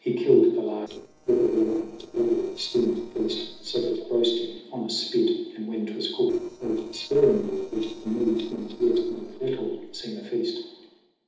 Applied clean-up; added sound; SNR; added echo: neural separator model SepFormer DNS4.